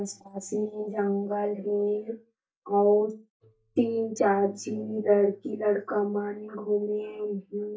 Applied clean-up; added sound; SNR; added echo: neural mask model DeepFilterNet 3.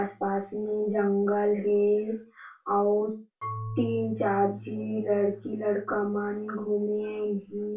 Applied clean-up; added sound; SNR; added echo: none; Marimba, xylophone / Wood; 16 dB; reverberation time 0.2 s.